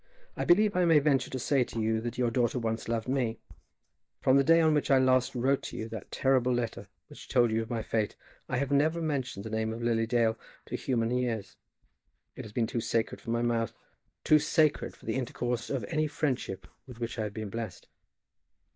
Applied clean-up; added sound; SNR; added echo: neural mask model DeepFilterNet 3.